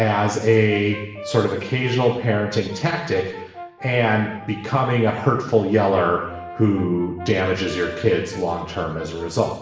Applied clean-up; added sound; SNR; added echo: none; Brass instrument; 17 dB; reverberation time 0.9 s.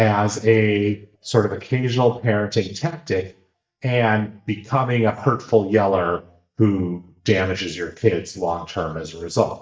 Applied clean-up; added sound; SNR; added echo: neural mask model DeepFilterNet 3.